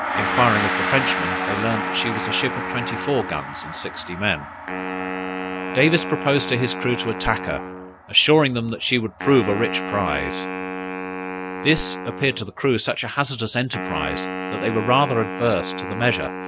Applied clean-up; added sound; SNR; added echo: none; Gong + Wind instrument, woodwind instrument; 5 dB; none.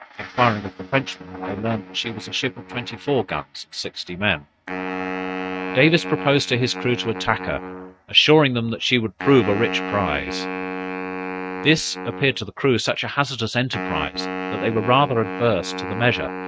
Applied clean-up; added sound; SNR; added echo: neural mask model RNNoise.